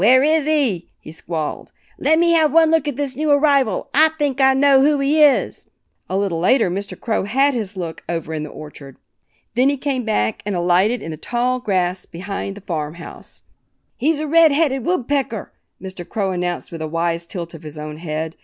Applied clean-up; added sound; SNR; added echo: none; none; none; none.